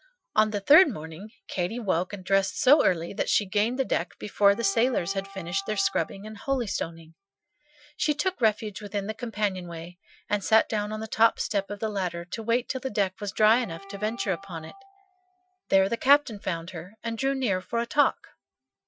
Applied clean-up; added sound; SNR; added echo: classical method Wiener filter.